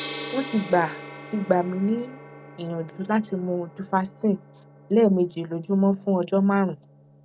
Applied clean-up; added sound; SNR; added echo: none; Gong; 15 dB; none.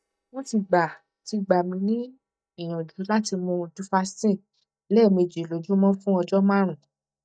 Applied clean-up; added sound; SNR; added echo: neural mask model DeepFilterNet 3.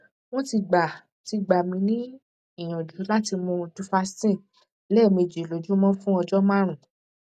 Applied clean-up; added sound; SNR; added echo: none; none; none; none.